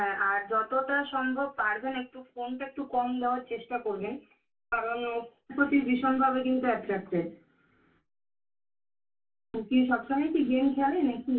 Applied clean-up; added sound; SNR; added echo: none; none; none; reverberation time 0.1 s.